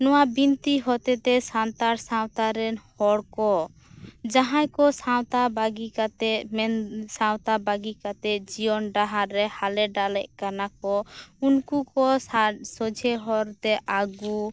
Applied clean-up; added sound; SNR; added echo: none; none; none; none.